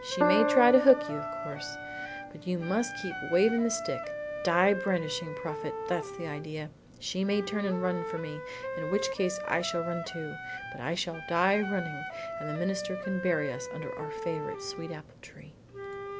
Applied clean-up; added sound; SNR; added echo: none; Piano + Wind instrument, woodwind instrument; 5 dB; none.